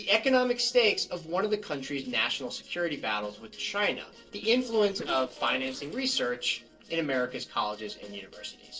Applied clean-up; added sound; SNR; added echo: neural separator model SepFormer DNS4.